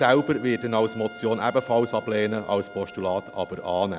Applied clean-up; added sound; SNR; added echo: none; Trumpet; 19 dB; none.